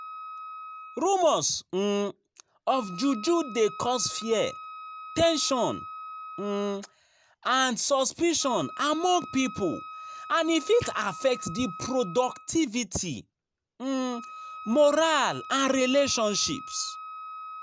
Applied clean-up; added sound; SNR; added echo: none; Wind instrument, woodwind instrument; 15 dB; none.